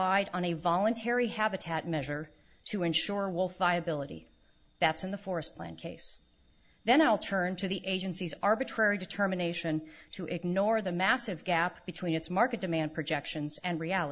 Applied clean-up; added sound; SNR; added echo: none; none; none; none.